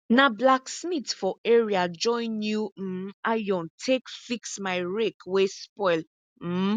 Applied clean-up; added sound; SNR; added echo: none; none; none; none.